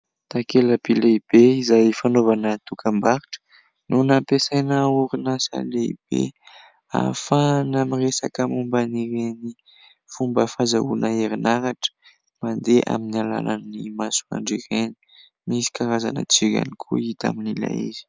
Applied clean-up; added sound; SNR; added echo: none; none; none; none.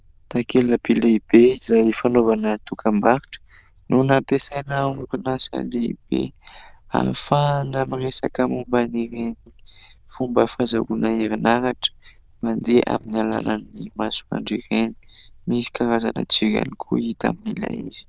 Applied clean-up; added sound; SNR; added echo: neural diffusion model UNIVERSE++.